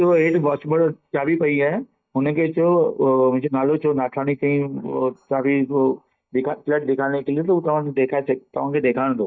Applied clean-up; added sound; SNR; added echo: neural mask model DeepFilterNet 3.